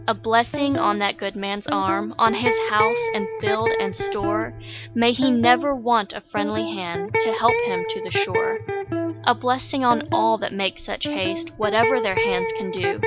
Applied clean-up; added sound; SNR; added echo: none; Electric guitar; 3 dB; none.